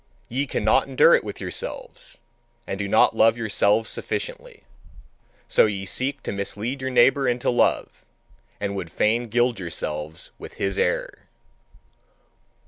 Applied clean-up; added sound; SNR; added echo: none; none; none; none.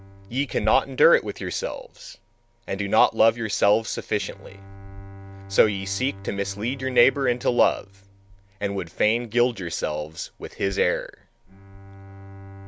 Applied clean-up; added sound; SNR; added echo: none; Bowed string instrument; 19 dB; none.